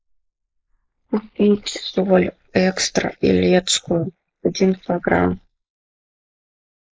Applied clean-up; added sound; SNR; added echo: neural mask model Resemble Enhance denoiser.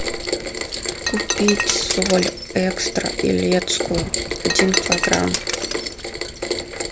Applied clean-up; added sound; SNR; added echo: none; Shatter + Rain; 1 dB; none.